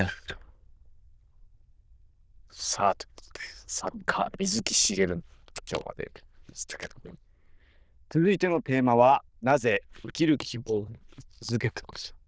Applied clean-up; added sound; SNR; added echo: neural diffusion model UNIVERSE++.